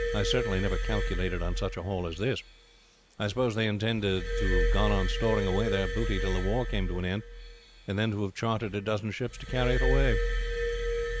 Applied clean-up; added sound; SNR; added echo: none; Glass; 0 dB; none.